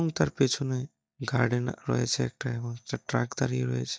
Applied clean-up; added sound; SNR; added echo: neural mask model DeepFilterNet 3.